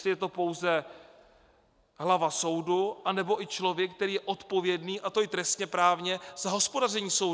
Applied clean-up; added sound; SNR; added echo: none; none; none; none.